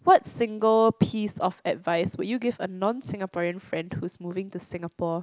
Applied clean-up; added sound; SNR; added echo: none; none; none; none.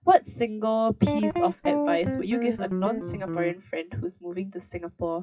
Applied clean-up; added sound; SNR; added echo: classical method WPE with log-MMSE.